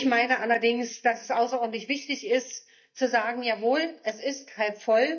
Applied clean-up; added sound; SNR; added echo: neural mask model DeepFilterNet 3.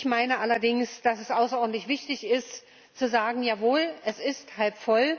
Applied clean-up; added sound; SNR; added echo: none; none; none; none.